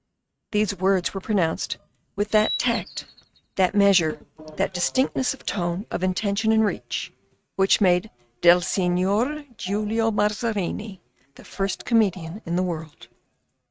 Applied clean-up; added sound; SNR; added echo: neural mask model RNNoise.